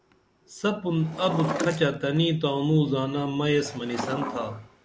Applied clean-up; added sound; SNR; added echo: none; Drawer open or close; 10 dB; none.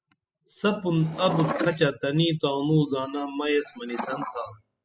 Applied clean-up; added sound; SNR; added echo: classical method spectral subtraction.